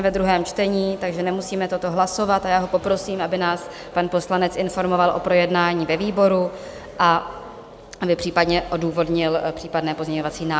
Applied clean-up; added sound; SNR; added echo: none; none; none; none.